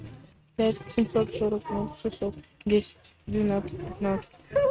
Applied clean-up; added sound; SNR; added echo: neural mask model RNNoise.